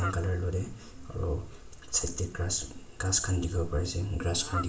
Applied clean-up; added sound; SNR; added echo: none; Fowl; 14 dB; reverberation time 0.4 s.